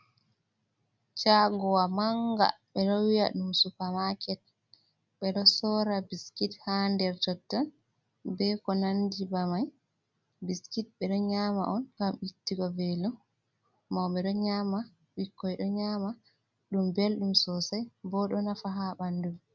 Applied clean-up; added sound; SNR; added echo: none; none; none; none.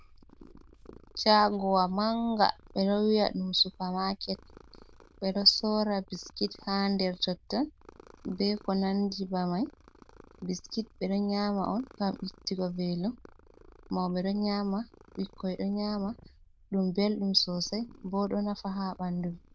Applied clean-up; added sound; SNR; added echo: neural diffusion model UNIVERSE++.